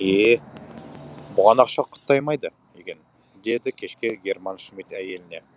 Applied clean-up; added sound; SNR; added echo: none; none; none; none.